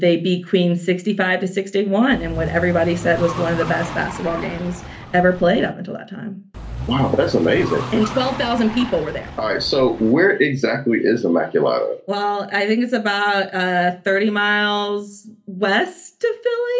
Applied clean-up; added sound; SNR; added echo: none; Car; 11 dB; reverberation time 0.3 s.